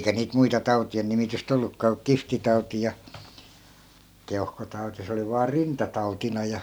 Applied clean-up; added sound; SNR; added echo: none; none; none; none.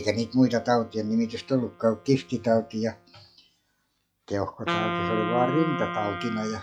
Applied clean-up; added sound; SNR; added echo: classical method log-MMSE.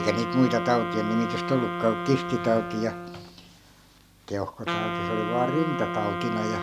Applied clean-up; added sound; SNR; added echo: none; Wind instrument, woodwind instrument; 4 dB; none.